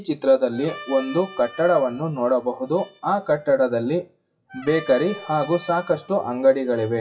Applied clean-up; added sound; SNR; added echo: classical method WPE with log-MMSE.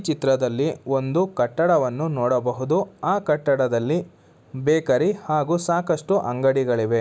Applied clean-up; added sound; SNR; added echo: none; none; none; none.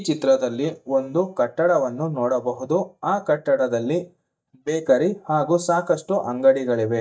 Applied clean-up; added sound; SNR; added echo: neural mask model DeepFilterNet 3.